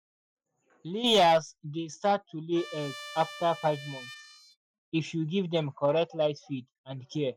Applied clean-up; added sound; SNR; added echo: classical method Wiener filter.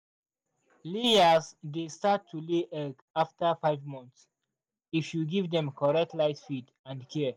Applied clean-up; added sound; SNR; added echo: none; none; none; none.